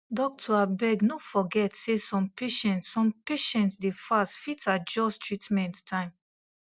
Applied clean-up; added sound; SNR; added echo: none; none; none; none.